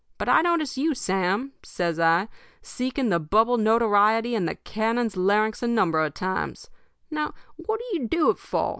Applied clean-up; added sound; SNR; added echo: none; none; none; none.